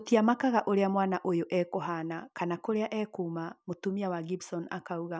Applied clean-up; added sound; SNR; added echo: none; none; none; none.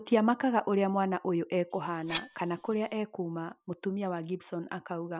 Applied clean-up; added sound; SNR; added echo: none; Cutlery, silverware; 2 dB; none.